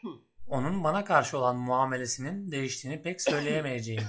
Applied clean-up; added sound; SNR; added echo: classical method log-MMSE.